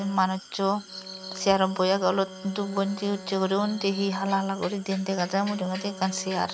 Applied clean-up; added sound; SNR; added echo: none; Bowed string instrument; 17 dB; none.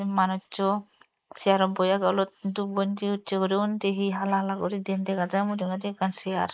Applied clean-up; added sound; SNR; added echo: neural mask model Resemble Enhance denoiser.